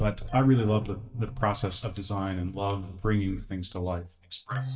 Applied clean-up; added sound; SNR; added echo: neural mask model DeepFilterNet 3.